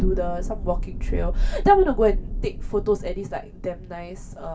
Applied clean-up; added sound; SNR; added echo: none; Thunder; 2 dB; reverberation time 0.2 s.